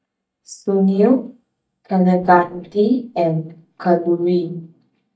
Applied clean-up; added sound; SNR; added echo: neural mask model DeepFilterNet 3.